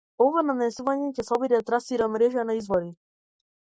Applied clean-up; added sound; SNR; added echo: none; none; none; none.